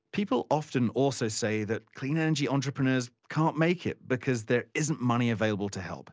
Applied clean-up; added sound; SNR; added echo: none; none; none; none.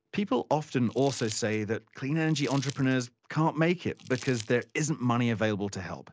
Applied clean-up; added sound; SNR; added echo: none; Crumpling, crinkling; 18 dB; none.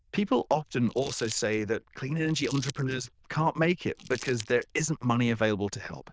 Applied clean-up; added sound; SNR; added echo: neural diffusion model UNIVERSE++.